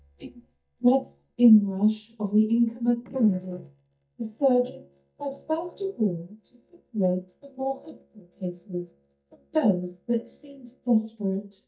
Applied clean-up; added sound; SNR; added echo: neural mask model DeepFilterNet 3.